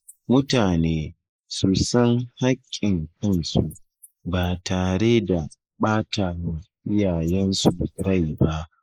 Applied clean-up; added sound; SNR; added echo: neural mask model Resemble Enhance denoiser.